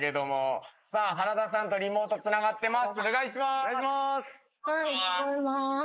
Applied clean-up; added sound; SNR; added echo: neural mask model Resemble Enhance denoiser.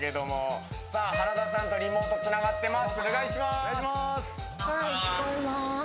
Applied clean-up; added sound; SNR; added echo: none; Wind instrument, woodwind instrument; 4 dB; none.